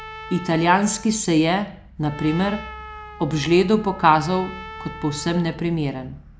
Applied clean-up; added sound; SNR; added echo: none; Trumpet; 17 dB; none.